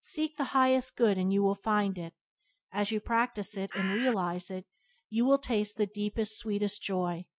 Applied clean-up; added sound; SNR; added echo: none; Bird; 6 dB; none.